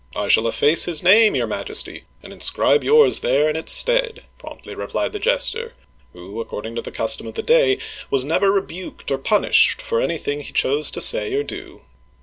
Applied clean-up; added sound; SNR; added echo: none; none; none; none.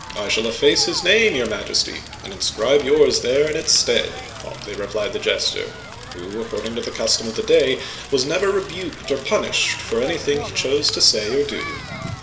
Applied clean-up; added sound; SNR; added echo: none; Crackle; 14 dB; reverberation time 2.8 s.